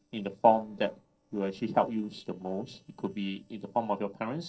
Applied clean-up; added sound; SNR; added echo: neural separator model SepFormer DNS4.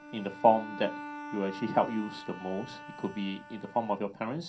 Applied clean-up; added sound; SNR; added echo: none; Bowed string instrument; 13 dB; reverberation time 0.3 s.